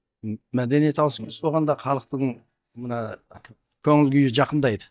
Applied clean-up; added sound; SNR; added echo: neural mask model DeepFilterNet 3.